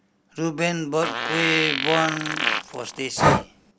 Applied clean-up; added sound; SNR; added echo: none; Fart + Breathing; -1 dB; none.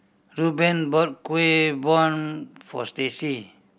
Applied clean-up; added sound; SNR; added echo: none; none; none; none.